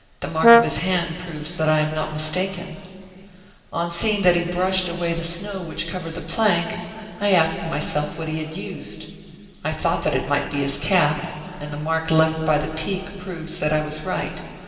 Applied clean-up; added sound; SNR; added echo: none; Brass instrument; -4 dB; reverberation time 2.5 s.